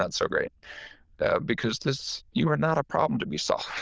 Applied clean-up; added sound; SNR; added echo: neural diffusion model UNIVERSE++.